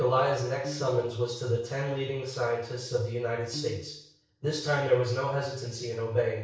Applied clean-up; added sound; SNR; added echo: neural separator model SepFormer DNS4.